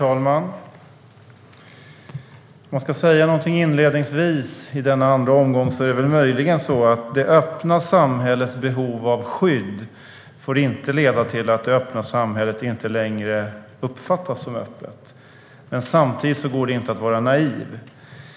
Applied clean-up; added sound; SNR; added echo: none; none; none; none.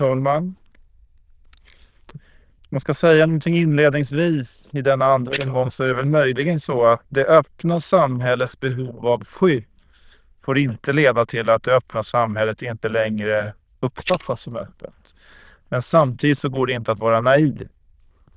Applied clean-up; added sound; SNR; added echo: neural diffusion model UNIVERSE++.